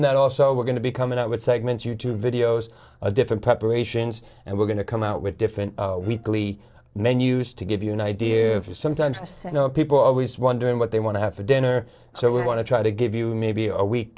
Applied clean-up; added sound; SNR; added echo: neural separator model SepFormer DNS4.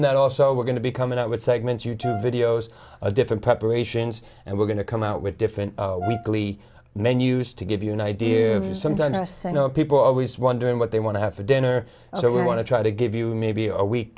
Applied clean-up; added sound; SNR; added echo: none; Brass instrument; 14 dB; none.